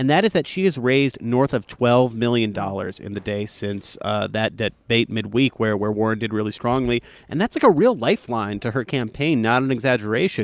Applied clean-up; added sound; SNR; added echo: none; none; none; none.